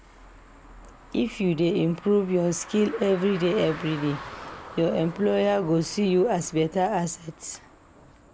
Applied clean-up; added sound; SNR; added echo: none; Car; 17 dB; none.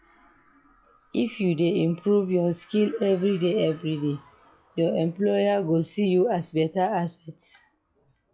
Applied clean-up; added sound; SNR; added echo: classical method log-MMSE.